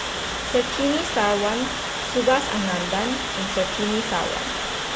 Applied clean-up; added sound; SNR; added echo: none; Water; 2 dB; none.